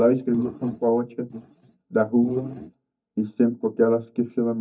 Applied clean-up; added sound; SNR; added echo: neural mask model DeepFilterNet 3.